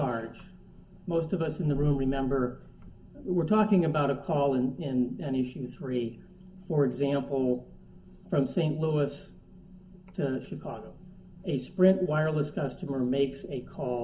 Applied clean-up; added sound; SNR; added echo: none; none; none; reverberation time 0.3 s.